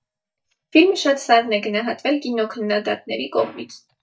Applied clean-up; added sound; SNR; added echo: neural mask model DeepFilterNet 3.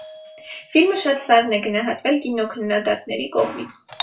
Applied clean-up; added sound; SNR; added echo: none; Doorbell; 15 dB; reverberation time 0.2 s.